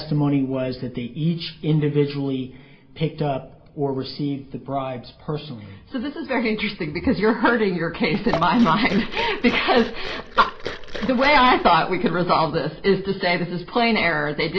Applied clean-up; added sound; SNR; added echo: none; Liquid; 9 dB; reverberation time 1.3 s.